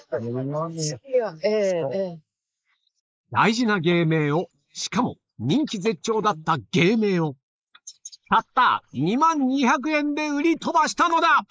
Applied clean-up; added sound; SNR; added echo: neural mask model Resemble Enhance denoiser.